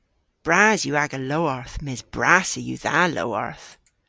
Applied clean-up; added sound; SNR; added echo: none; none; none; none.